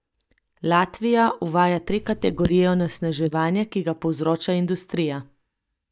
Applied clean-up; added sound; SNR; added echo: neural mask model DeepFilterNet 3.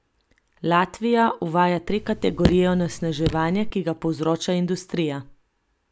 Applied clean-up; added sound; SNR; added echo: none; Raindrop / Drip; 4 dB; none.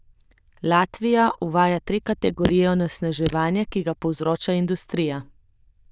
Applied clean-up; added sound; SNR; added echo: neural diffusion model UNIVERSE++.